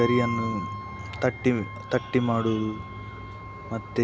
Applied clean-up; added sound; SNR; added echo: none; Wind instrument, woodwind instrument; 10 dB; none.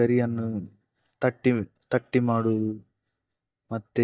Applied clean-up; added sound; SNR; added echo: neural mask model DeepFilterNet 3.